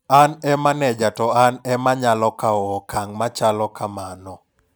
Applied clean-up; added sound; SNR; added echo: none; none; none; none.